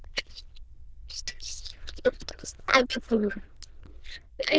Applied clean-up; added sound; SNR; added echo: neural diffusion model UNIVERSE++.